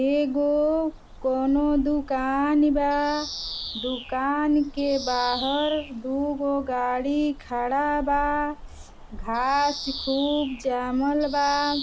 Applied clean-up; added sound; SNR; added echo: none; Bird vocalization, bird call, bird song; 13 dB; none.